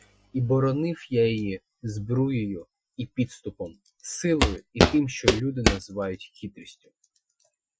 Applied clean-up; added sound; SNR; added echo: classical method Wiener filter.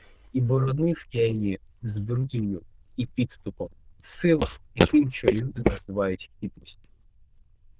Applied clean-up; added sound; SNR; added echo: neural diffusion model UNIVERSE++.